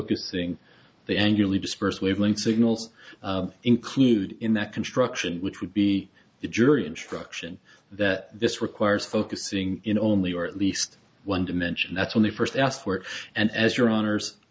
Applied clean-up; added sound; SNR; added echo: none; none; none; none.